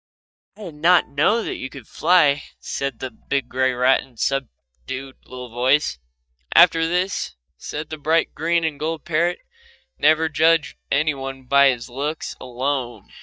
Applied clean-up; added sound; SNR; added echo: neural mask model DeepFilterNet 3.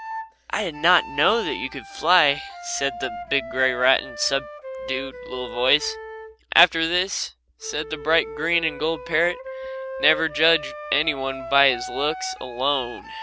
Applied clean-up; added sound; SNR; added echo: none; Wind instrument, woodwind instrument; 12 dB; none.